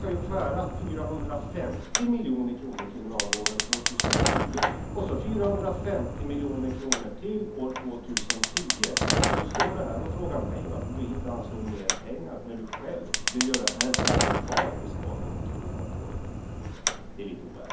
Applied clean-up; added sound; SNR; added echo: none; Fire; -3 dB; reverberation time 0.5 s.